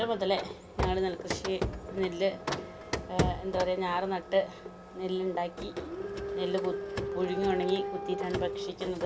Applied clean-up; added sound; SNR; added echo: none; Printer; 3 dB; none.